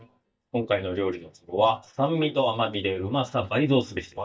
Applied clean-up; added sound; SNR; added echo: neural mask model DeepFilterNet 3.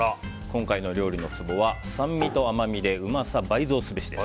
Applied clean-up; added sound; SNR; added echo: none; none; none; none.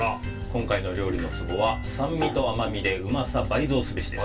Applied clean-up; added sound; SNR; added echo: none; Guitar; 13 dB; reverberation time 0.2 s.